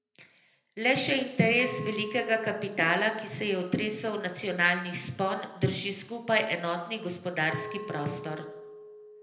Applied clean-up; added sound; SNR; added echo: none; Glass; 15 dB; reverberation time 0.7 s.